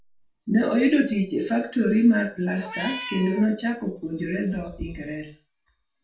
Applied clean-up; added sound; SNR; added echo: none; Meow; 11 dB; reverberation time 0.3 s.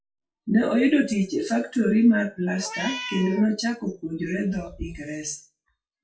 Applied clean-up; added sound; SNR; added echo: classical method WPE with log-MMSE.